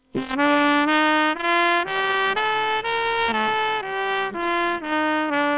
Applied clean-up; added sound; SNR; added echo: neural separator model SepFormer WHAMR!.